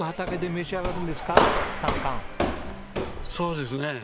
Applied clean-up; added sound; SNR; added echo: none; Walk, footsteps; -4 dB; none.